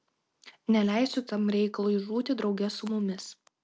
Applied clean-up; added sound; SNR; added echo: none; none; none; none.